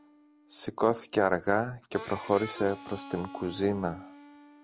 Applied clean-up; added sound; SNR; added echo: none; Harmonica; 16 dB; none.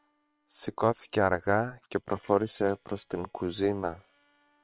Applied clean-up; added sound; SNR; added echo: neural separator model SepFormer WHAM!.